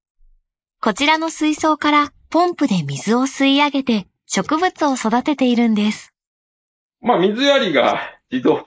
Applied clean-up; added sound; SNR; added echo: neural mask model Resemble Enhance denoiser.